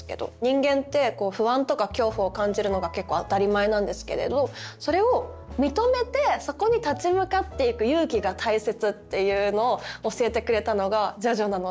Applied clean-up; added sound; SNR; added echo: none; none; none; none.